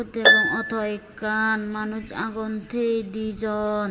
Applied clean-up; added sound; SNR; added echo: none; Harp; 0 dB; reverberation time 1.1 s.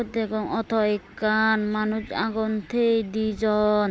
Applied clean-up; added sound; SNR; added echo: none; none; none; none.